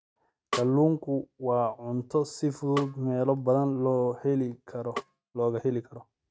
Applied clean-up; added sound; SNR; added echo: neural mask model RNNoise.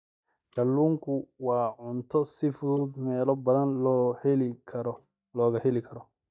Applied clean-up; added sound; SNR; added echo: neural mask model DeepFilterNet 3.